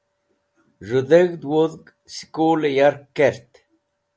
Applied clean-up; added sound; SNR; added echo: none; none; none; none.